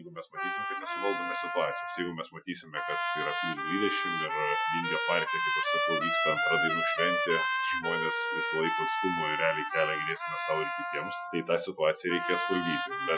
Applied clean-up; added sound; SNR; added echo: classical method Wiener filter.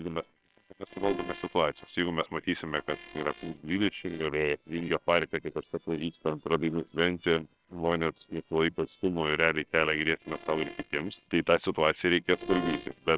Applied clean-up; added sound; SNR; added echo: neural separator model SepFormer WHAM!.